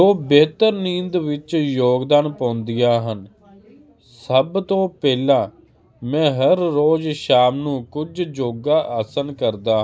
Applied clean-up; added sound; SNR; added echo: none; none; none; none.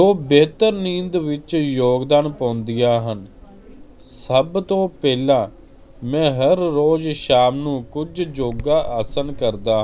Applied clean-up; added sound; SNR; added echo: none; Cricket; 17 dB; none.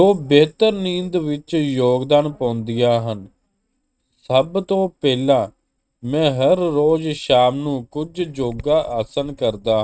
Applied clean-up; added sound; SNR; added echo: neural mask model RNNoise.